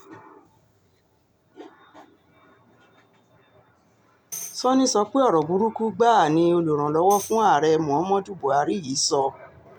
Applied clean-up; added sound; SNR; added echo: none; Tambourine; 18 dB; none.